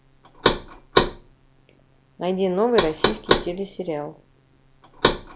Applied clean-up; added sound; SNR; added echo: none; Knock; -2 dB; none.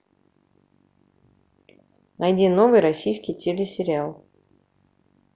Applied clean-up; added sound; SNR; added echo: none; none; none; none.